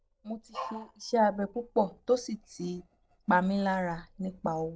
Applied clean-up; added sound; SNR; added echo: neural separator model SepFormer DNS4.